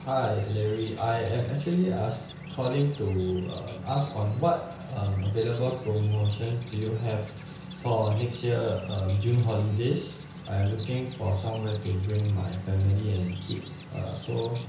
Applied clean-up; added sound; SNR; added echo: none; Bird vocalization, bird call, bird song; 18 dB; reverberation time 0.5 s.